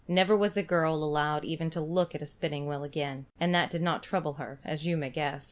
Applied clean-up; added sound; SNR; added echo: none; none; none; none.